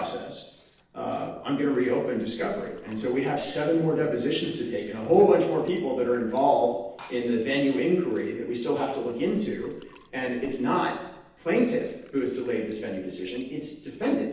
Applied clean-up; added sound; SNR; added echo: neural separator model SepFormer DNS4.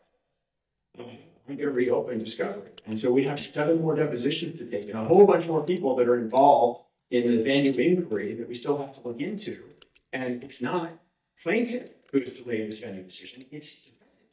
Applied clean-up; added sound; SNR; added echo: neural mask model DeepFilterNet 3.